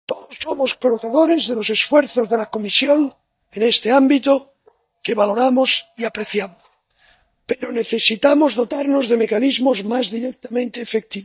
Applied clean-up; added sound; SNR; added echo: neural mask model DeepFilterNet 3.